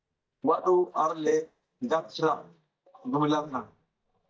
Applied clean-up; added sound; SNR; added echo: neural mask model DeepFilterNet 3.